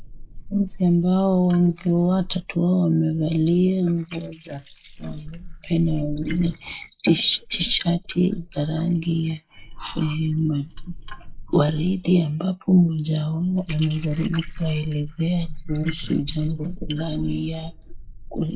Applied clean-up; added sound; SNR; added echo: neural mask model Resemble Enhance denoiser.